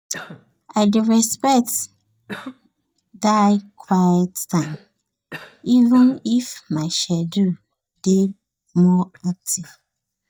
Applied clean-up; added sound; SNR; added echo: neural mask model DeepFilterNet 3.